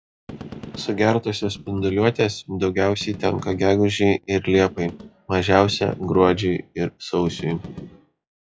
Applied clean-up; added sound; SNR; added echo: classical method log-MMSE.